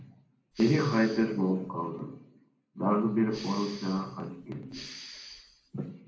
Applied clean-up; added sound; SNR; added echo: none; Respiratory sounds; 16 dB; reverberation time 0.5 s.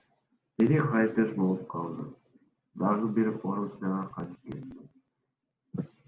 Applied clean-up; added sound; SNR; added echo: none; none; none; none.